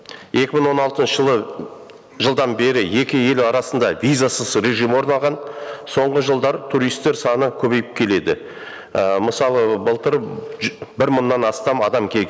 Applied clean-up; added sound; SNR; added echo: none; none; none; none.